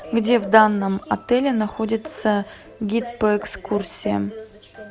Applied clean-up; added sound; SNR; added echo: none; none; none; none.